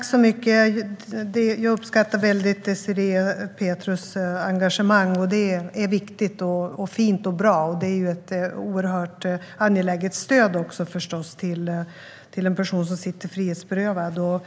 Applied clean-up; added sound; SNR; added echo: none; none; none; none.